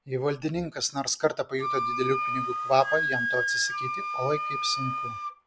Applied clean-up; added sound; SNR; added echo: none; Wind instrument, woodwind instrument; 2 dB; none.